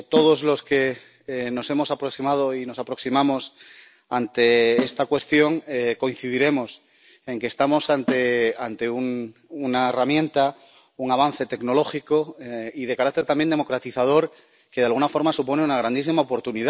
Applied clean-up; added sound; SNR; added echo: none; Snare drum; 11 dB; none.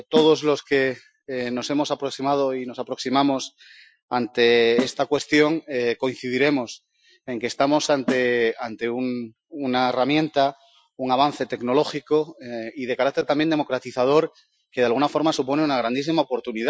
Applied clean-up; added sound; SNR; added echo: classical method Wiener filter.